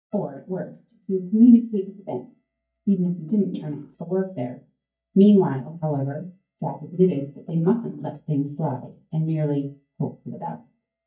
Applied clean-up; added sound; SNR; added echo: neural mask model DeepFilterNet 3.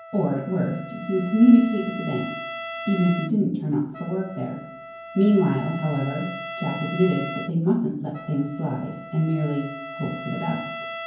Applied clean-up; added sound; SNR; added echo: none; Trumpet; 12 dB; reverberation time 0.9 s.